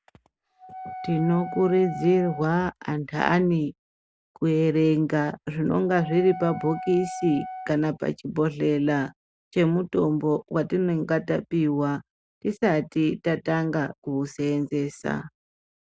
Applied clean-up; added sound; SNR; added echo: none; Wind instrument, woodwind instrument; 12 dB; none.